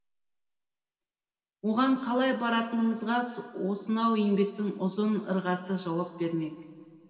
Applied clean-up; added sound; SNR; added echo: none; none; none; reverberation time 2.8 s.